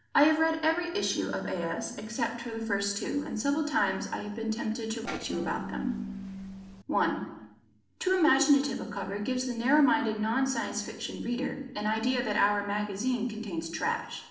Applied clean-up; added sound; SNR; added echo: neural separator model SepFormer DNS4.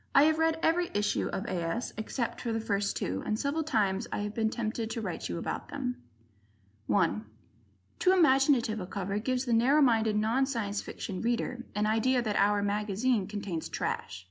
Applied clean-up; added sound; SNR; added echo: none; none; none; none.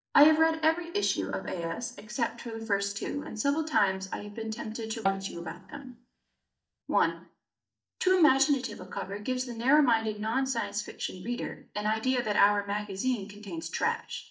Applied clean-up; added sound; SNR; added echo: neural mask model DeepFilterNet 3.